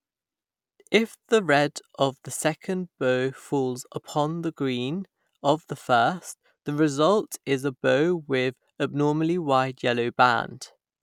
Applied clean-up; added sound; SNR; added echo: none; none; none; none.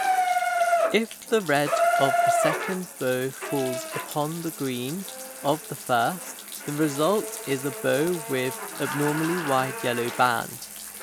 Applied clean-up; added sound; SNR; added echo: none; Bathtub (filling or washing) / Water tap, faucet; 1 dB; none.